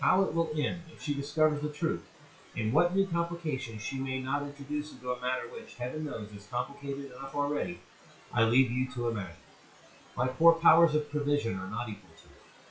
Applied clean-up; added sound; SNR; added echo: classical method WPE with log-MMSE.